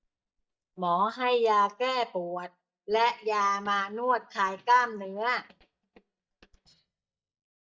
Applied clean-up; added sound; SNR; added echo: neural mask model DeepFilterNet 3.